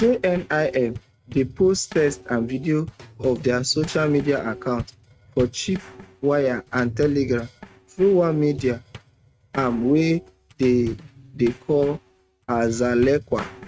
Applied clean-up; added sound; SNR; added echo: neural mask model RNNoise.